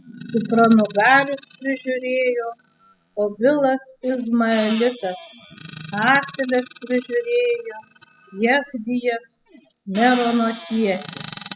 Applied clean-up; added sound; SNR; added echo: classical method spectral subtraction.